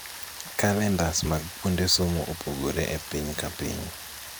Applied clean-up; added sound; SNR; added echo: none; Rain; 12 dB; none.